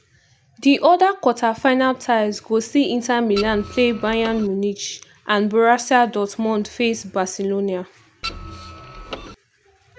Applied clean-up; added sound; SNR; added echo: none; Printer; 13 dB; none.